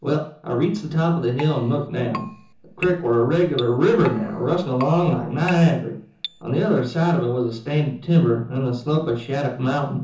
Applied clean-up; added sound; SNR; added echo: none; Keyboard (musical); 16 dB; reverberation time 0.6 s.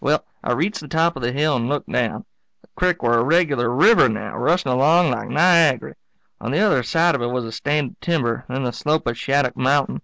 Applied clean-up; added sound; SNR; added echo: none; none; none; none.